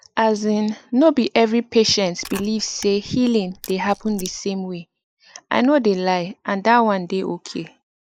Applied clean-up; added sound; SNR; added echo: neural mask model Resemble Enhance denoiser.